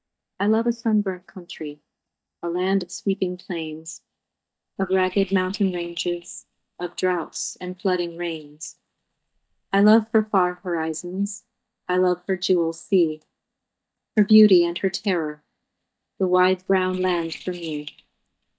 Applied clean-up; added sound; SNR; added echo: neural mask model DeepFilterNet 3.